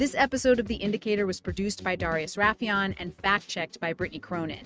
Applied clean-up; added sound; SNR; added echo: neural mask model RNNoise.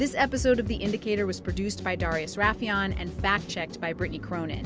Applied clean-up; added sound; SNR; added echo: none; Train; 15 dB; none.